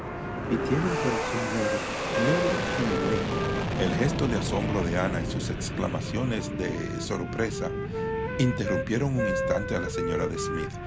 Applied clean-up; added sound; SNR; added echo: none; Fixed-wing aircraft, airplane + Wind instrument, woodwind instrument; -1 dB; none.